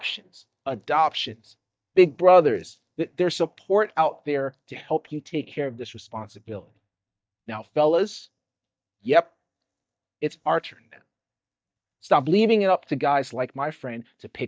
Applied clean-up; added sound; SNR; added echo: neural mask model DeepFilterNet 3.